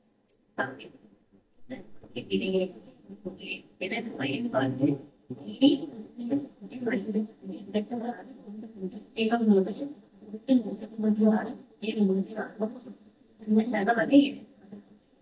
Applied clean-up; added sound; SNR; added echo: neural mask model DeepFilterNet 3.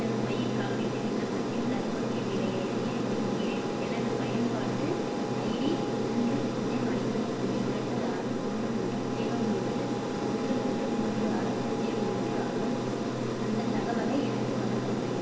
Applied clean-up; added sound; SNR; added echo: none; Aircraft; -4 dB; reverberation time 1.2 s.